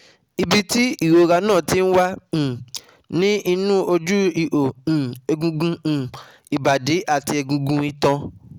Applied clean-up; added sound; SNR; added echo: none; none; none; none.